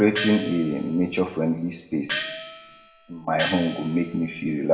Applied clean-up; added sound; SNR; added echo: none; Gong; 9 dB; reverberation time 0.8 s.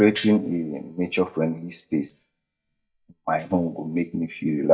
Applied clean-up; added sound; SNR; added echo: neural mask model DeepFilterNet 3.